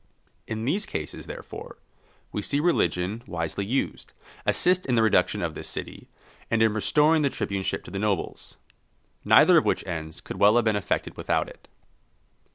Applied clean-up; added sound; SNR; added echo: none; none; none; none.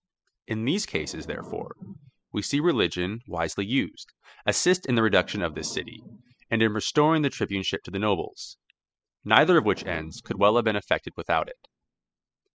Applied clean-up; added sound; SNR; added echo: classical method spectral subtraction.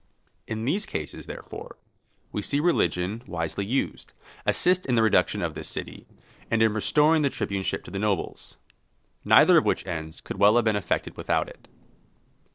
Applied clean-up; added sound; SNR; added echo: neural separator model SepFormer DNS4.